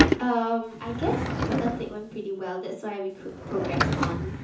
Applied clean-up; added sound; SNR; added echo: none; Drawer open or close / Wood; -3 dB; reverberation time 0.6 s.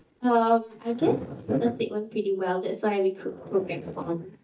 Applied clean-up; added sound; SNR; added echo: neural mask model DeepFilterNet 3.